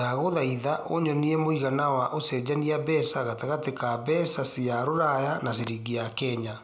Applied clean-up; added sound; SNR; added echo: none; none; none; none.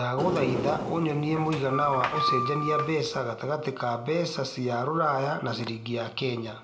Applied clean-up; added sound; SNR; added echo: none; Sliding door; 3 dB; reverberation time 0.7 s.